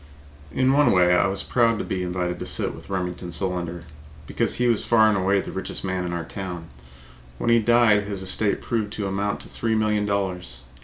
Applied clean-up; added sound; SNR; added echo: none; none; none; none.